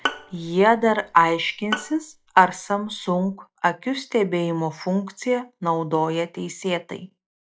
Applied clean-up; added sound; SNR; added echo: classical method log-MMSE.